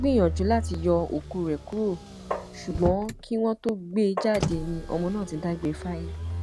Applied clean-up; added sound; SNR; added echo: none; Motor vehicle (road) + Tap; 7 dB; none.